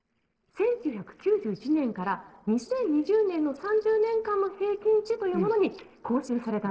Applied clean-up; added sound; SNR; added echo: neural separator model SepFormer DNS4.